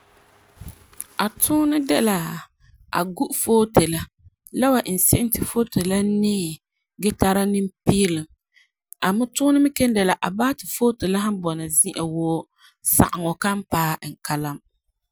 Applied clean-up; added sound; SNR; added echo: none; none; none; none.